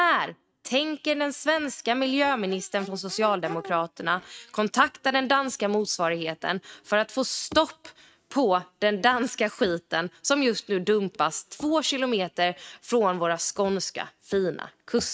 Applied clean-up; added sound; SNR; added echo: neural mask model RNNoise.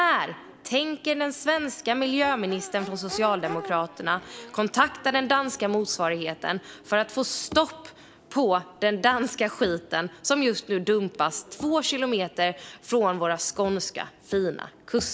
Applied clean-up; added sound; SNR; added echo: none; Crowd / Race car, auto racing / Accelerating, revving, vroom; 20 dB; none.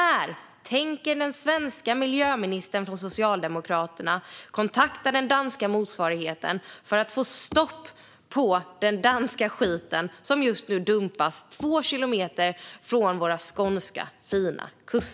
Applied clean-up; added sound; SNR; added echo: none; none; none; none.